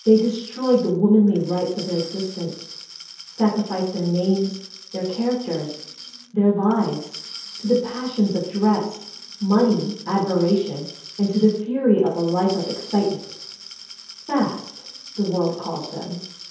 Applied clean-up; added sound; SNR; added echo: none; Glass; 17 dB; reverberation time 0.7 s.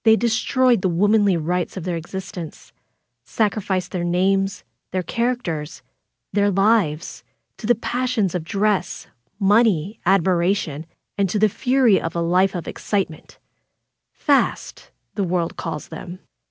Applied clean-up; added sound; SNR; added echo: none; none; none; none.